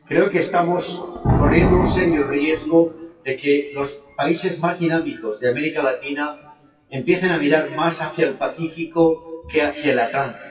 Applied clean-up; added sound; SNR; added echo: classical method WPE with log-MMSE.